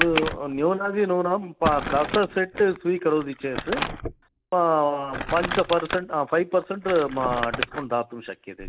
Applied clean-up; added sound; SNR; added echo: none; Crumpling, crinkling; 8 dB; none.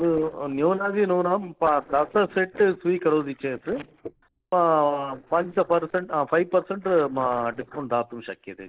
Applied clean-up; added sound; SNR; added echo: neural separator model SepFormer DNS4.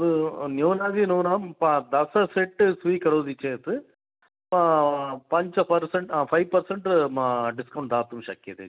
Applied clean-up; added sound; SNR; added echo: none; none; none; none.